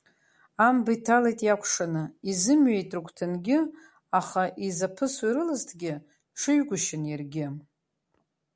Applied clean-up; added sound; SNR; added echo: none; none; none; none.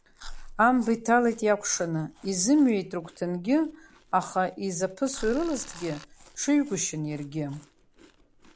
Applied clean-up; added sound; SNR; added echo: none; Tools + Chewing, mastication; 19 dB; none.